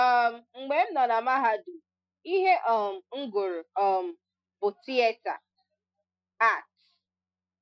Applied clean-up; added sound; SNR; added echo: classical method Wiener filter.